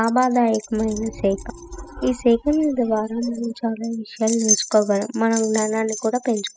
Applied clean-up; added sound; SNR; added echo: classical method spectral subtraction.